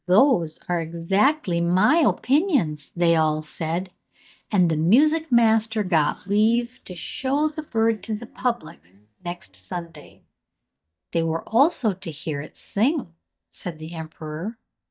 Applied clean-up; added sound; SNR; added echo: neural mask model DeepFilterNet 3.